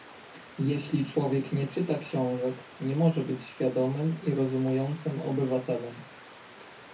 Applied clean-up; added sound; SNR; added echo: none; Stream; 19 dB; reverberation time 0.3 s.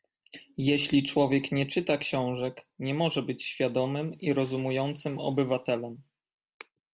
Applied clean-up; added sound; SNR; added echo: none; none; none; none.